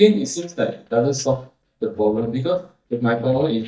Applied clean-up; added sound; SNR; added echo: neural mask model DeepFilterNet 3.